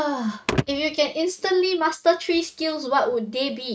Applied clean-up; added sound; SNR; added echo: neural mask model RNNoise.